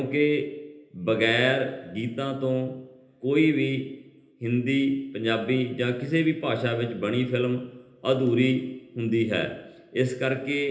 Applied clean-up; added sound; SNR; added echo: none; none; none; reverberation time 1.0 s.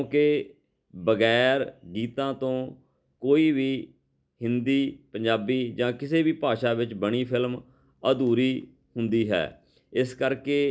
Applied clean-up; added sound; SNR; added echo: none; none; none; none.